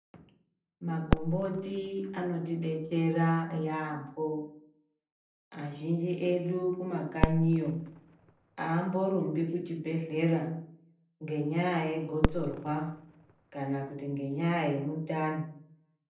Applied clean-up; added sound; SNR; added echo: none; Fireworks; 4 dB; reverberation time 0.6 s.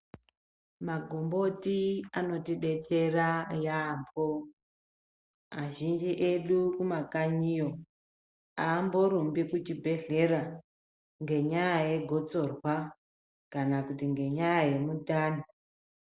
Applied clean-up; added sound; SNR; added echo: none; none; none; none.